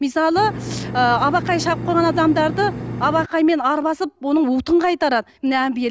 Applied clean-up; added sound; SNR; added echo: none; Engine; 8 dB; none.